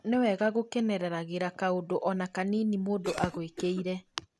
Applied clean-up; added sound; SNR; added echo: none; Cough; 18 dB; none.